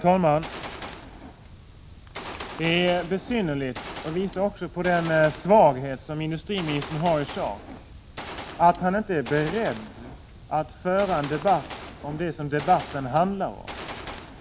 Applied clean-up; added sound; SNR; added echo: none; Gunshot, gunfire; 15 dB; none.